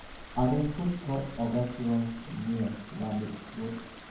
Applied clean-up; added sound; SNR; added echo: none; Stream; 12 dB; reverberation time 0.9 s.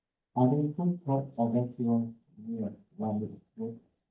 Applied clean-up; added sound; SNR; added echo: neural mask model DeepFilterNet 3.